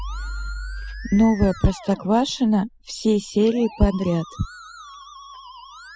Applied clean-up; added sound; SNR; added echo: classical method spectral subtraction.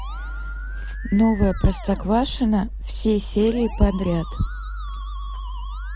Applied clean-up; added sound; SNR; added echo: none; Musical instrument; 18 dB; none.